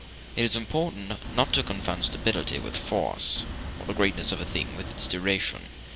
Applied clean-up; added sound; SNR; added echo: none; Wind; 9 dB; none.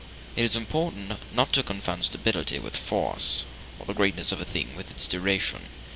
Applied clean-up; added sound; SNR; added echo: none; none; none; none.